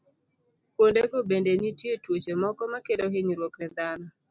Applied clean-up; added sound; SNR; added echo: none; none; none; none.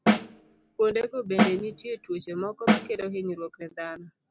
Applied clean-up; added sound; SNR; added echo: none; Snare drum; -3 dB; none.